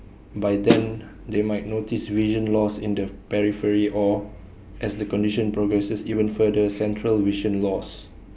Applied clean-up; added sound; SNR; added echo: none; Snare drum; -1 dB; none.